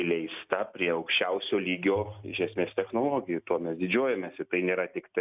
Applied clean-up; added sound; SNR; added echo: neural mask model RNNoise.